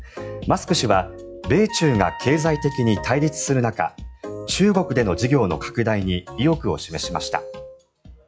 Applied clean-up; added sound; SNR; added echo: classical method log-MMSE.